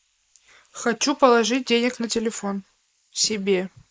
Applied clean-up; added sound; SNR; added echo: neural mask model Resemble Enhance denoiser.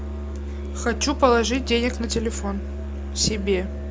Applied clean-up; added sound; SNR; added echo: none; Musical instrument; 5 dB; none.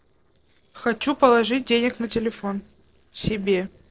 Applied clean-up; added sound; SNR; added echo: neural separator model SepFormer DNS4.